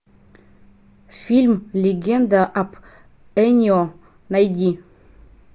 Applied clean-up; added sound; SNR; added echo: none; none; none; none.